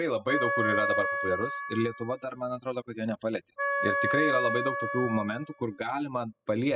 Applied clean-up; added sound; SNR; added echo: classical method spectral subtraction.